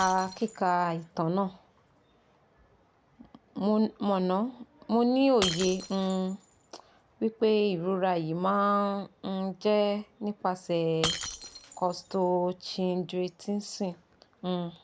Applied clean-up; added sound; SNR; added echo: none; Shatter; 15 dB; none.